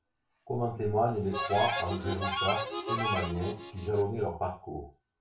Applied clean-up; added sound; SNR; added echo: none; Harmonica; 2 dB; reverberation time 0.3 s.